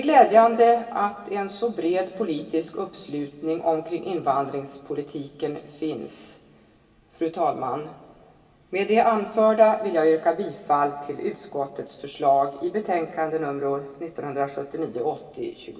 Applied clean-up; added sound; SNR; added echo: none; none; none; reverberation time 1.6 s.